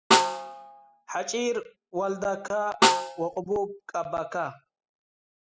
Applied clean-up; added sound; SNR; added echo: classical method spectral subtraction.